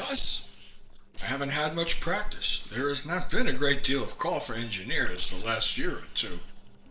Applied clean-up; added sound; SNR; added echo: neural separator model SepFormer DNS4.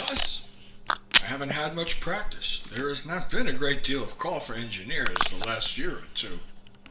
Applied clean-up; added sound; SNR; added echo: none; Packing tape, duct tape / Tearing; 7 dB; reverberation time 1.7 s.